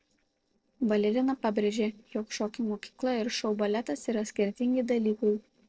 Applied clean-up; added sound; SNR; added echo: neural separator model SepFormer DNS4.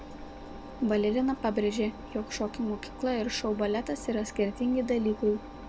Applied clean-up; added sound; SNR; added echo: none; Engine; 13 dB; none.